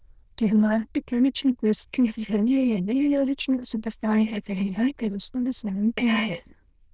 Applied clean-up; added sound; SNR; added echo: neural diffusion model UNIVERSE++.